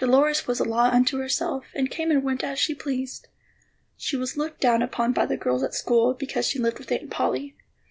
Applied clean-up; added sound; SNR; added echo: none; none; none; none.